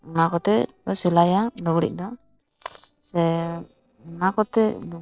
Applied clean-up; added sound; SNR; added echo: neural separator model SepFormer DNS4.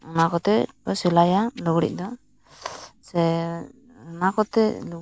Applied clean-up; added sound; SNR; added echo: none; none; none; none.